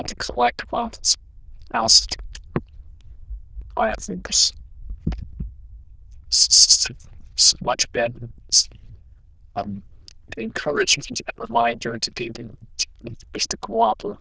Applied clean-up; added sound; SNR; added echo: neural diffusion model UNIVERSE++.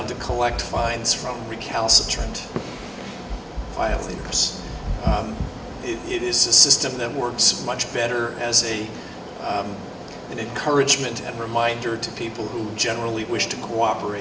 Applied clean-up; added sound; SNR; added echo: none; Wind instrument, woodwind instrument; 17 dB; none.